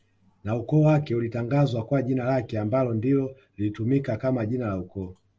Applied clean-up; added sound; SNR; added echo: none; none; none; none.